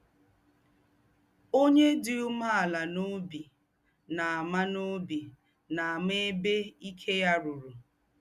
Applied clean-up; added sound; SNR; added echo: none; none; none; none.